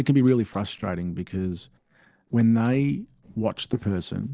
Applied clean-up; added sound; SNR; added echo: neural separator model SepFormer DNS4.